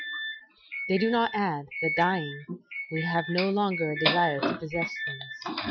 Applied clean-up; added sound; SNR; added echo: classical method Wiener filter.